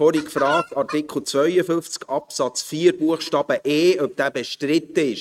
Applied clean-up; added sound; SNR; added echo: neural mask model RNNoise.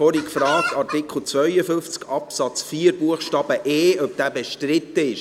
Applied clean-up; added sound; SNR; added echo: none; Chicken, rooster; 7 dB; none.